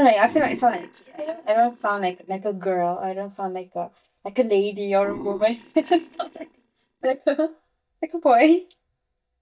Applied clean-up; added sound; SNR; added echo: neural mask model DeepFilterNet 3.